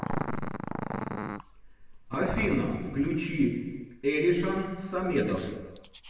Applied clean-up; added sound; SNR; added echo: none; Growling; 9 dB; reverberation time 1.1 s.